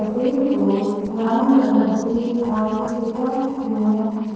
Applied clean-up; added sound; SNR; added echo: neural separator model SepFormer DNS4.